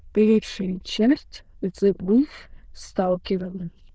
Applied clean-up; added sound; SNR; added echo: neural diffusion model UNIVERSE++.